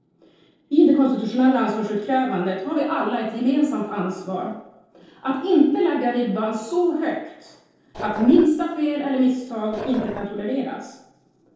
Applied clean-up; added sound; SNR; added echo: neural separator model SepFormer DNS4.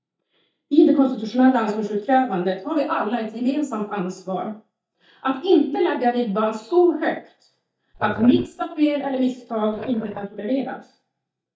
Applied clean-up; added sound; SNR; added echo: neural mask model DeepFilterNet 3.